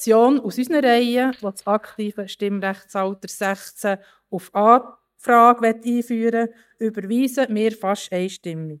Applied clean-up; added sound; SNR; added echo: neural mask model DeepFilterNet 3.